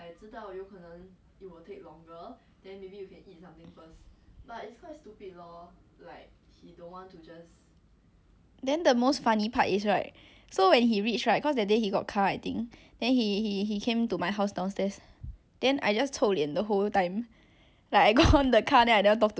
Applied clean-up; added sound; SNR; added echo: none; none; none; none.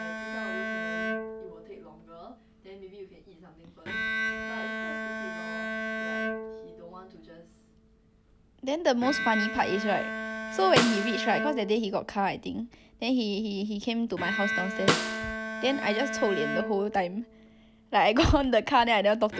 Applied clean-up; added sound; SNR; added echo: none; Bowed string instrument + Snare drum; 5 dB; none.